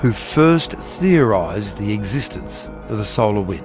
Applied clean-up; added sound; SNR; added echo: none; none; none; none.